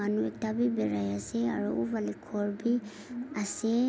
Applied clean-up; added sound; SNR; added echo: none; none; none; none.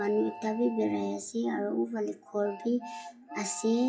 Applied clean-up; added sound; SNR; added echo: classical method WPE with log-MMSE.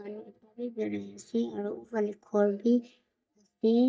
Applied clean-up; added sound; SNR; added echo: neural mask model DeepFilterNet 3.